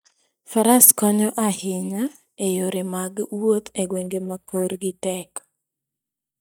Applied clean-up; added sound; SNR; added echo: neural mask model DeepFilterNet 3.